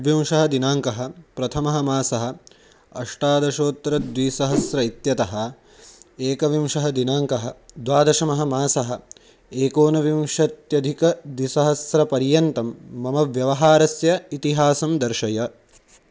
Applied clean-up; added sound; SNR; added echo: none; Whoosh, swoosh, swish; 8 dB; none.